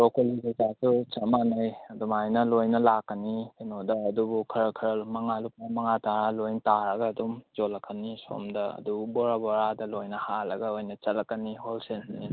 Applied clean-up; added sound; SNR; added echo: none; none; none; none.